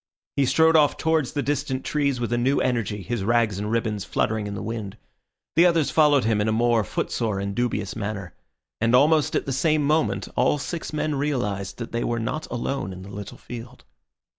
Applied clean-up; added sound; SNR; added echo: none; none; none; none.